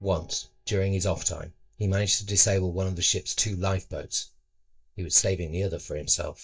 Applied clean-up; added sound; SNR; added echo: neural mask model DeepFilterNet 3.